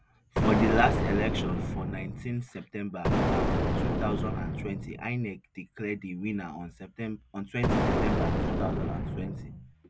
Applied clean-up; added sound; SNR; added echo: none; Explosion; -5 dB; none.